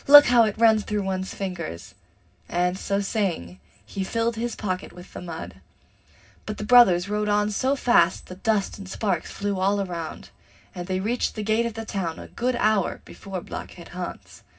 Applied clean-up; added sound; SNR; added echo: none; none; none; reverberation time 0.4 s.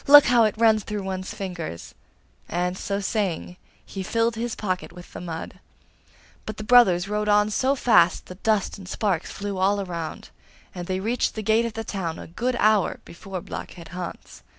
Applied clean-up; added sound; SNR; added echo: none; none; none; none.